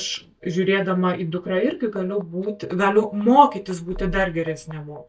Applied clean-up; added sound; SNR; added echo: neural mask model DeepFilterNet 3.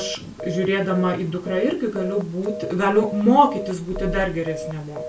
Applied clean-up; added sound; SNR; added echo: none; Telephone; 11 dB; reverberation time 0.3 s.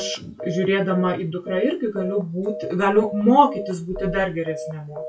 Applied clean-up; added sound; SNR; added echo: classical method WPE with log-MMSE.